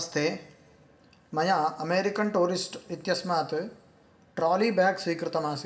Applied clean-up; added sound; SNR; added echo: none; none; none; reverberation time 0.7 s.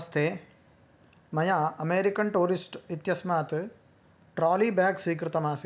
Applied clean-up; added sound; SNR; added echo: none; none; none; none.